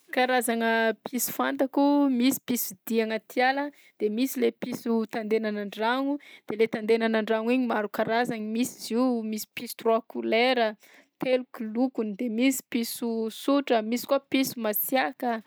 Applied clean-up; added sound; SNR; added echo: none; none; none; none.